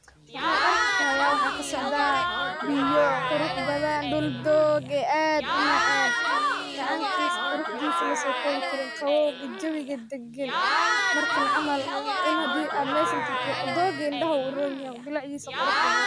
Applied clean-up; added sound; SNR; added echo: none; Crowd / Cheering; -1 dB; none.